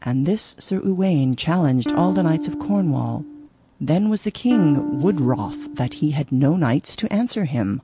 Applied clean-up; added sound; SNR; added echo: none; Electric guitar / Strum; 6 dB; none.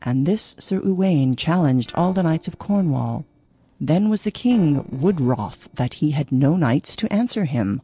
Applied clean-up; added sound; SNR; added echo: neural separator model SepFormer DNS4.